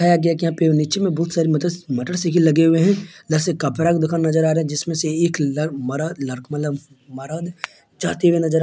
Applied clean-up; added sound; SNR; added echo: none; none; none; none.